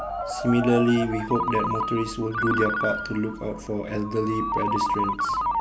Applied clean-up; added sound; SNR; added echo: none; Ringtone; 2 dB; none.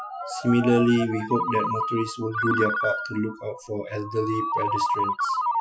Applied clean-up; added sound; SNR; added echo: classical method Wiener filter.